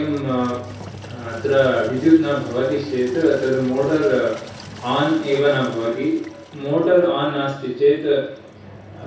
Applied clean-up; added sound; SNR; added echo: none; Engine; 19 dB; reverberation time 0.6 s.